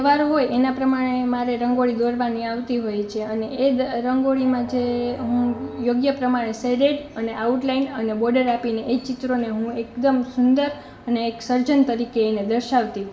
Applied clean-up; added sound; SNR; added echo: none; Musical instrument; 17 dB; reverberation time 0.7 s.